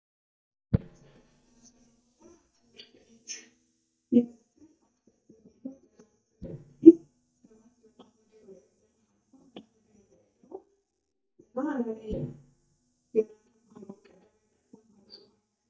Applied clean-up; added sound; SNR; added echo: neural mask model DeepFilterNet 3.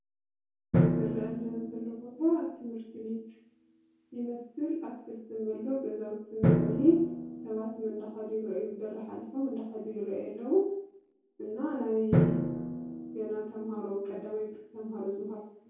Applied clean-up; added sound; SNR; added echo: none; Drum; 1 dB; reverberation time 0.6 s.